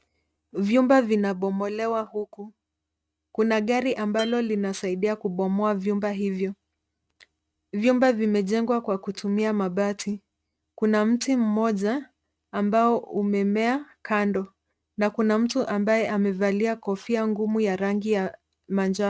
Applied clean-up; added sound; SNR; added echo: neural mask model RNNoise.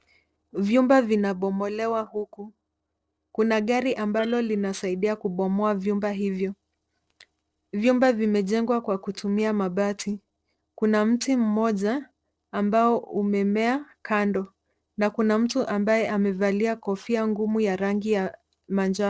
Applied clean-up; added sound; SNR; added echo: neural separator model SepFormer DNS4.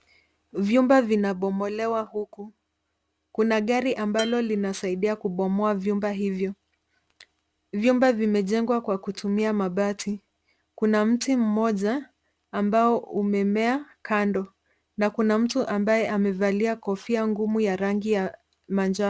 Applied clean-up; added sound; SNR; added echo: none; Dishes, pots, and pans; 15 dB; none.